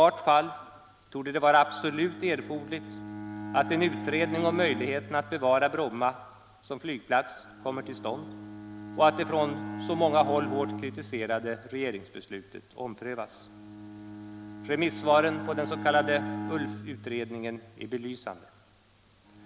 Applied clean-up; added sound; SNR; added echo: none; Bowed string instrument; 11 dB; none.